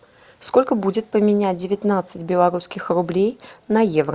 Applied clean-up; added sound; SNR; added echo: none; none; none; none.